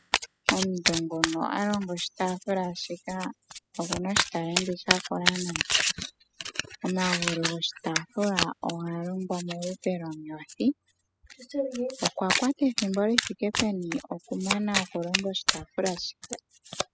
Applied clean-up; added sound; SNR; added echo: classical method spectral subtraction.